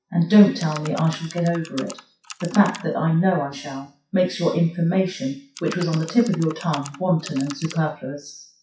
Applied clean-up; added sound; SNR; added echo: classical method WPE with log-MMSE.